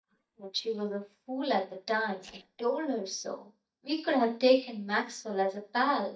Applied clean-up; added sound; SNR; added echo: neural mask model DeepFilterNet 3.